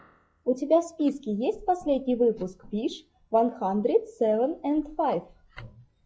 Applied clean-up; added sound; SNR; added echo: classical method log-MMSE.